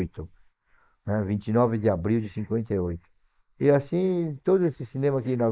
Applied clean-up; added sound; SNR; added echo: neural mask model Resemble Enhance denoiser.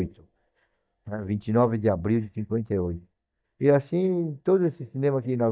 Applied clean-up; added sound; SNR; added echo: neural mask model DeepFilterNet 3.